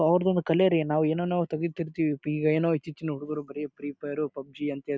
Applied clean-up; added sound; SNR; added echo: none; none; none; none.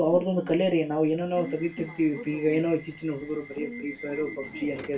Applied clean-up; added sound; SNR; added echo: none; Subway, metro, underground / Alarm; 14 dB; reverberation time 0.2 s.